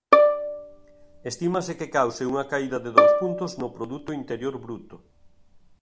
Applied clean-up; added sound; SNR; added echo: none; Bowed string instrument; -5 dB; none.